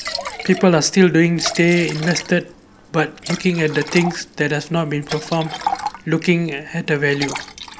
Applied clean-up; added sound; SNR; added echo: none; Liquid; 11 dB; none.